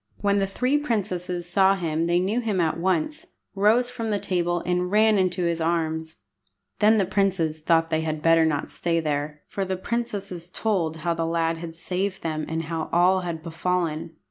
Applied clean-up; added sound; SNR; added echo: none; none; none; none.